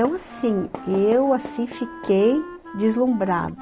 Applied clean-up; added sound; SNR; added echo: none; Fireworks + Wind instrument, woodwind instrument; 15 dB; none.